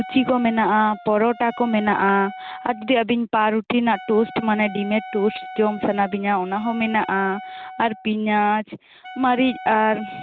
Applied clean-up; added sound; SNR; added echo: none; Wind instrument, woodwind instrument; 16 dB; none.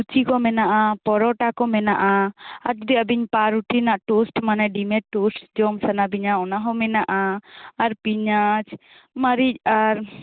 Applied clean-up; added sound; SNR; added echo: none; none; none; none.